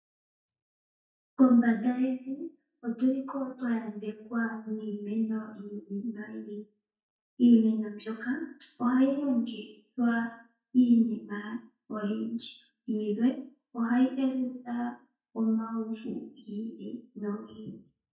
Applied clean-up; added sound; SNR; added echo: neural mask model DeepFilterNet 3.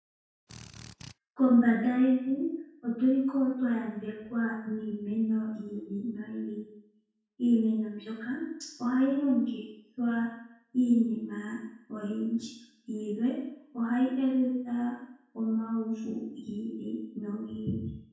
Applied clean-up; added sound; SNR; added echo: none; Drill; 17 dB; reverberation time 0.6 s.